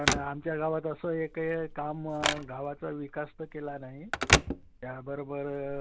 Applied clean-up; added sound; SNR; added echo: none; Telephone; -1 dB; none.